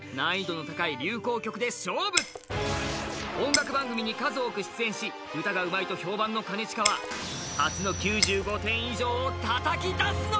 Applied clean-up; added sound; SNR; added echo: none; Shatter; 6 dB; none.